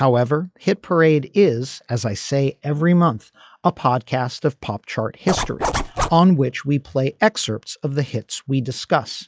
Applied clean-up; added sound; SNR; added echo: classical method log-MMSE.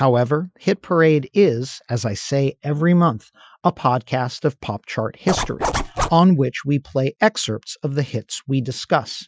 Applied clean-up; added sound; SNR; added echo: classical method Wiener filter.